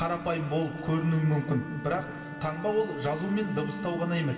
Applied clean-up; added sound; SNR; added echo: none; Wind instrument, woodwind instrument; 13 dB; reverberation time 2.5 s.